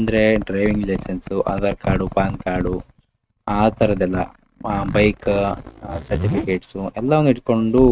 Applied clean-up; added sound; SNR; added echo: neural mask model RNNoise.